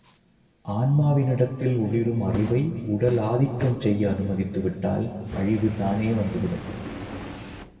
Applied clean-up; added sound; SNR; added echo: none; Fire; 16 dB; reverberation time 2.3 s.